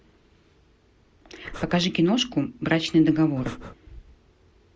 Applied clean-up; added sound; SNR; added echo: none; Breathing; 13 dB; none.